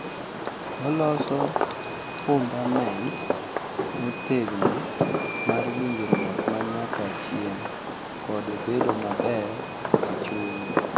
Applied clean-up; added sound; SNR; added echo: none; Fireworks; -1 dB; none.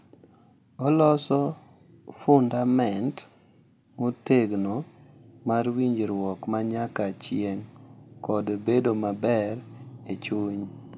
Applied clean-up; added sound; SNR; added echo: none; none; none; none.